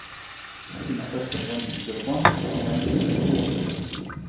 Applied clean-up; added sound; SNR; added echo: none; Fill (with liquid) / Sink (filling or washing); 5 dB; reverberation time 0.9 s.